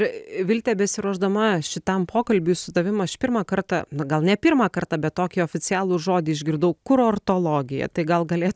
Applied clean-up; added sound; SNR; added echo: none; none; none; none.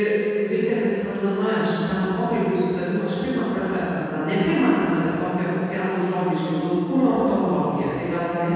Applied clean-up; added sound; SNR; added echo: none; none; none; reverberation time 2.1 s.